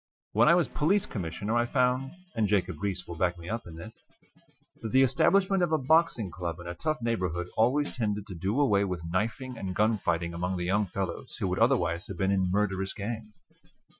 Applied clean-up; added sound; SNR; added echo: classical method Wiener filter.